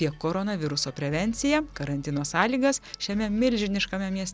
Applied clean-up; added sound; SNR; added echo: none; none; none; none.